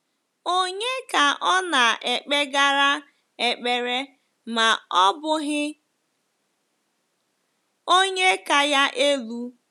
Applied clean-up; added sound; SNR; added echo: none; none; none; none.